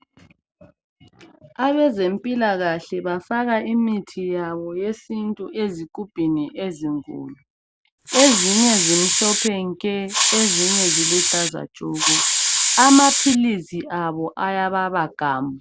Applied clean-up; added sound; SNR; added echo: none; Hiss; -4 dB; none.